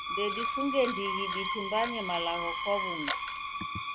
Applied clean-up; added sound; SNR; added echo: none; Camera + Screech; 0 dB; none.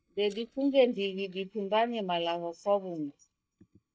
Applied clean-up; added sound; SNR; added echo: neural mask model DeepFilterNet 3.